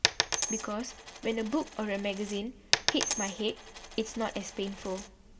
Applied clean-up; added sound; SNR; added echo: none; Coin (dropping); 0 dB; reverberation time 2.2 s.